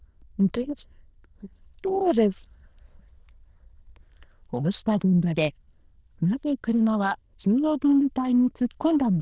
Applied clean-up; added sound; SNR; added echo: neural diffusion model UNIVERSE++.